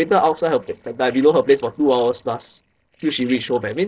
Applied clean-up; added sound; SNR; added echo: neural separator model SepFormer DNS4.